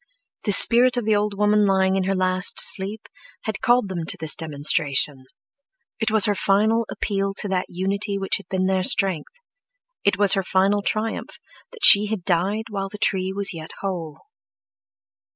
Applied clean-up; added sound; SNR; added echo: none; none; none; none.